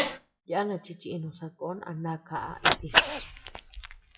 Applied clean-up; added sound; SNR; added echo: classical method WPE with log-MMSE.